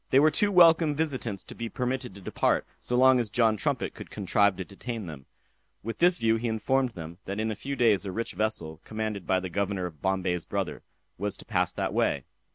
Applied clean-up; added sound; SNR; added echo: none; none; none; none.